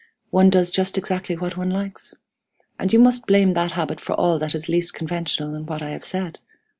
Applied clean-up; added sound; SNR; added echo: none; none; none; none.